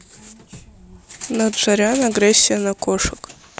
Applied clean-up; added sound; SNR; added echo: none; none; none; none.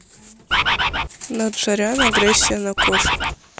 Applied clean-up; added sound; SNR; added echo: none; Bird; -3 dB; none.